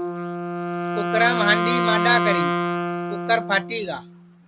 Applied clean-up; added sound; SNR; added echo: none; Wind instrument, woodwind instrument; -1 dB; none.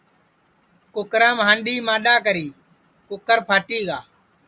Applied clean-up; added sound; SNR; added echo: none; none; none; none.